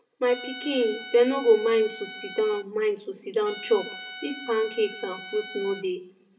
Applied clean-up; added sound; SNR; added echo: none; Trumpet; 14 dB; reverberation time 0.6 s.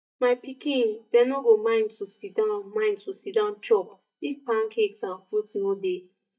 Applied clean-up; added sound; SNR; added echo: neural mask model DeepFilterNet 3.